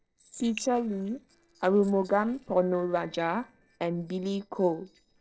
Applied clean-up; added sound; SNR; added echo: neural separator model SepFormer DNS4.